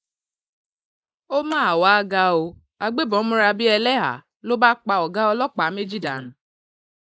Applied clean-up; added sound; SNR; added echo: neural mask model Resemble Enhance denoiser.